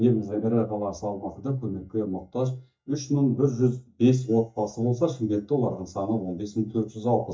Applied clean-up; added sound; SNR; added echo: neural mask model DeepFilterNet 3.